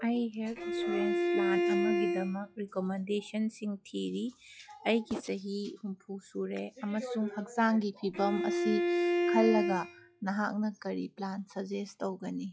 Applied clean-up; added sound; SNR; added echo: classical method log-MMSE.